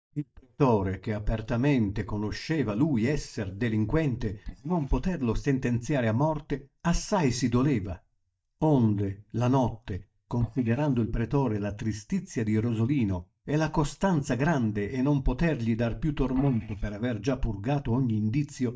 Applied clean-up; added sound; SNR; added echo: neural mask model DeepFilterNet 3.